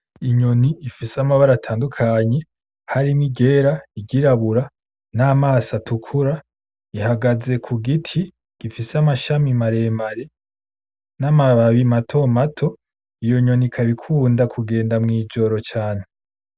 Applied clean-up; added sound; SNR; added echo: none; none; none; none.